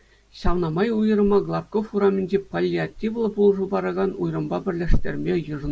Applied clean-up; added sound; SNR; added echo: none; none; none; none.